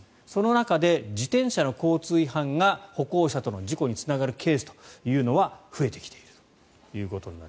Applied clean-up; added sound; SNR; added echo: none; none; none; none.